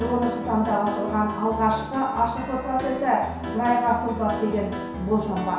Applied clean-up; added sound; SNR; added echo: none; Piano; 8 dB; reverberation time 0.7 s.